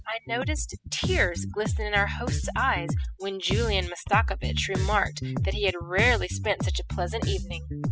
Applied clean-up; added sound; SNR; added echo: classical method spectral subtraction.